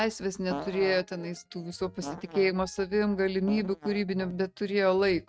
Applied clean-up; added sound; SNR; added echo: neural mask model RNNoise.